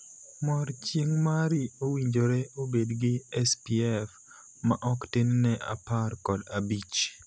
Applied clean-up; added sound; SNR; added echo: none; none; none; none.